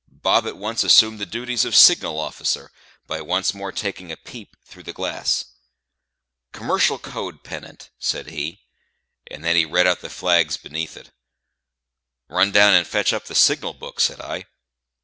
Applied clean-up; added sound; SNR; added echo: none; none; none; none.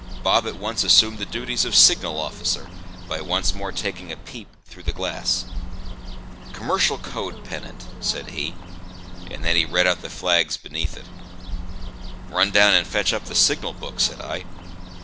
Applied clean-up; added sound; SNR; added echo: none; Bird; 6 dB; none.